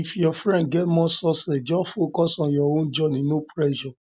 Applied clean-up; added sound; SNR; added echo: none; none; none; none.